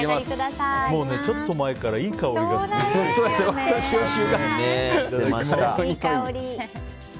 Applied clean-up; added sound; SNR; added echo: none; Guitar; 16 dB; none.